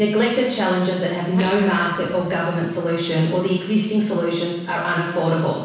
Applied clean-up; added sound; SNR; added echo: none; Fart; 13 dB; reverberation time 1.1 s.